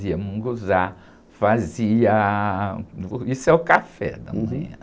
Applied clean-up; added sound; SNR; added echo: none; none; none; none.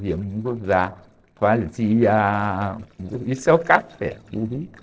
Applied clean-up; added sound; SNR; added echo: neural separator model SepFormer DNS4.